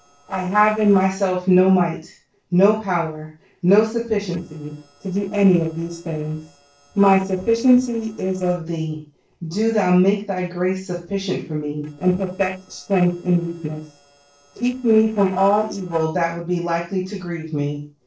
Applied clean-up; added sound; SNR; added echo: neural separator model SepFormer DNS4.